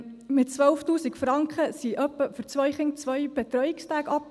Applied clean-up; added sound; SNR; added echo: none; none; none; none.